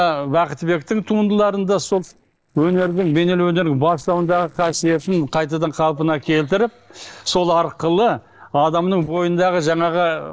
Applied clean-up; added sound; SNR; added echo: neural separator model SepFormer DNS4.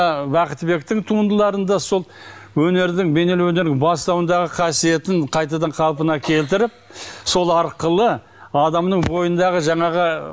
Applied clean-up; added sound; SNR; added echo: none; none; none; none.